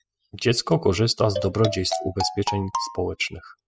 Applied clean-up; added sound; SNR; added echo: classical method spectral subtraction.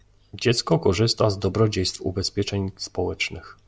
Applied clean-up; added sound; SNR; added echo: none; none; none; none.